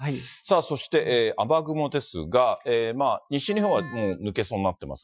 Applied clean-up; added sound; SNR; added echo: classical method Wiener filter.